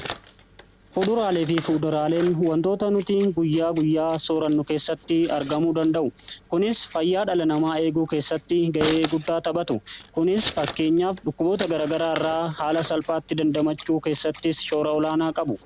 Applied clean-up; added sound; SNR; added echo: none; Scissors; 13 dB; none.